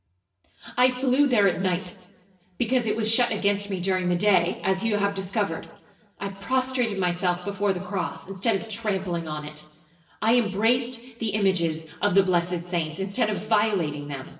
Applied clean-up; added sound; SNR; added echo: none; none; none; reverberation time 1.0 s.